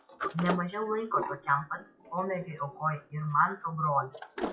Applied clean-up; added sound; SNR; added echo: classical method WPE with log-MMSE.